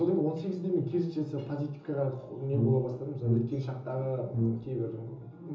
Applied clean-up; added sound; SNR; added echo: none; Brass instrument; 0 dB; reverberation time 0.6 s.